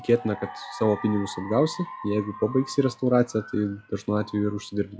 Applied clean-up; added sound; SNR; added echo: classical method log-MMSE.